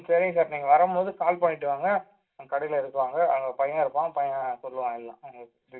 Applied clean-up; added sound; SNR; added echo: none; none; none; reverberation time 0.2 s.